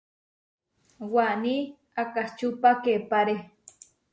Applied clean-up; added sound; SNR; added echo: none; none; none; none.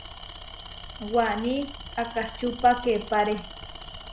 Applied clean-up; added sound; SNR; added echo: none; Tools; 12 dB; none.